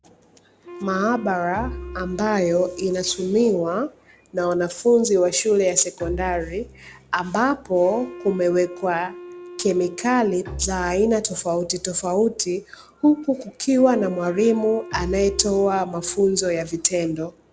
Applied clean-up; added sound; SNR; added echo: none; Bowed string instrument + Wind instrument, woodwind instrument; 16 dB; none.